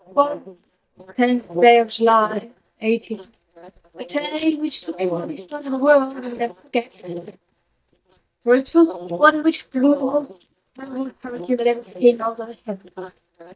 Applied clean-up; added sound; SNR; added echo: neural mask model DeepFilterNet 3.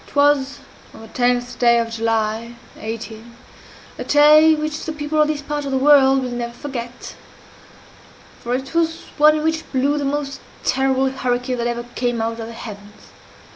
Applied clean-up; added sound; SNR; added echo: none; none; none; none.